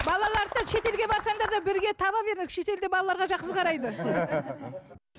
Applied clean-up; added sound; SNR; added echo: none; none; none; none.